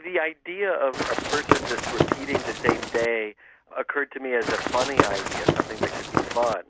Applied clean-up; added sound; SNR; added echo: none; Run; -3 dB; none.